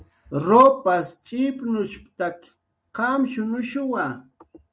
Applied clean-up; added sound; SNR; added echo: none; none; none; none.